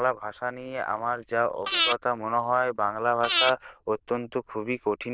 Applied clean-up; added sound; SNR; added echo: neural diffusion model UNIVERSE++.